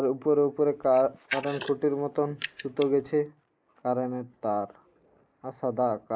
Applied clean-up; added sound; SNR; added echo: neural mask model Resemble Enhance denoiser.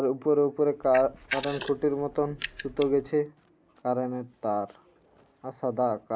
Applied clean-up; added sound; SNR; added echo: none; Camera; 11 dB; none.